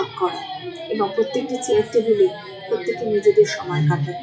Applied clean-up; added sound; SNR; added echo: classical method WPE with log-MMSE.